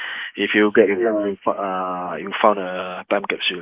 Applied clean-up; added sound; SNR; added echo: neural mask model Resemble Enhance denoiser.